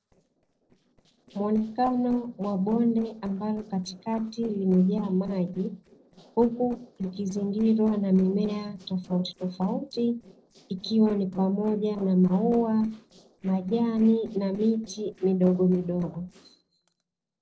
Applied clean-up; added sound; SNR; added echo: neural separator model SepFormer DNS4.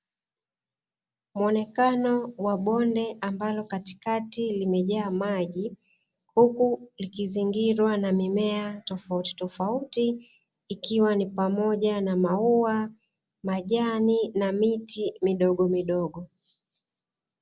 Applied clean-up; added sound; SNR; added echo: none; none; none; none.